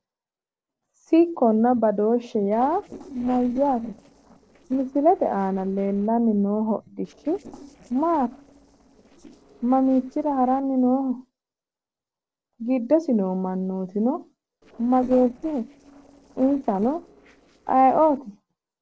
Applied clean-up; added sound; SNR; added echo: neural separator model SepFormer DNS4.